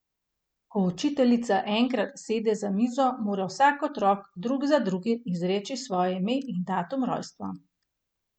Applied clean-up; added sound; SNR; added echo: none; none; none; none.